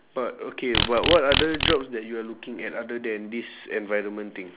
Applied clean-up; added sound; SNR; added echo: none; Insect; 0 dB; none.